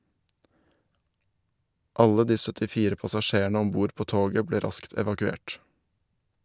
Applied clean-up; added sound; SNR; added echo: none; none; none; none.